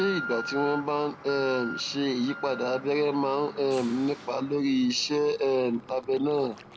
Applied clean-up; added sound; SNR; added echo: none; Alarm; 13 dB; none.